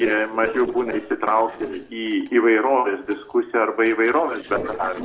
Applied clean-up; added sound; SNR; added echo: neural separator model SepFormer DNS4.